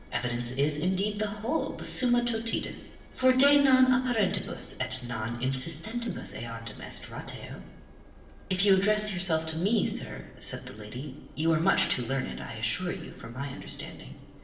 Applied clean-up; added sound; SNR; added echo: none; Engine; 19 dB; reverberation time 0.9 s.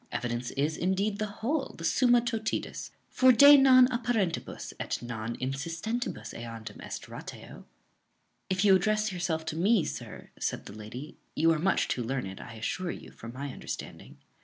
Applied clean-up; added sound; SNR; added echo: none; none; none; none.